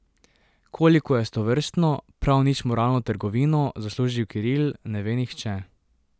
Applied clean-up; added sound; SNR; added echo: none; none; none; none.